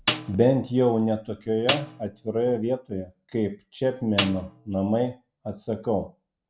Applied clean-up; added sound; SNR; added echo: none; Snare drum; 8 dB; none.